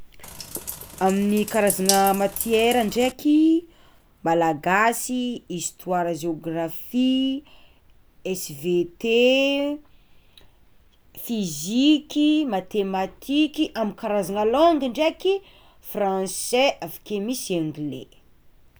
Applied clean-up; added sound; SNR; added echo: none; Bathtub (filling or washing); 9 dB; none.